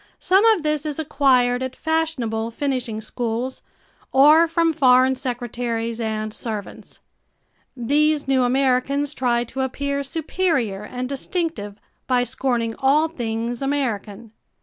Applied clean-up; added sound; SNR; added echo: none; none; none; none.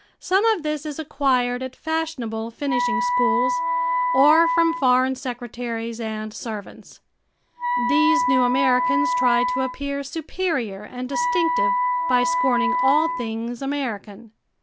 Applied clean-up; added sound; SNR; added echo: none; Wind instrument, woodwind instrument; -1 dB; none.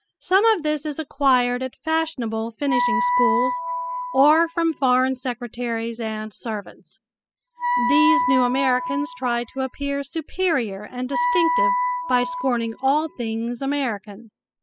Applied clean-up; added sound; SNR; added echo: classical method spectral subtraction.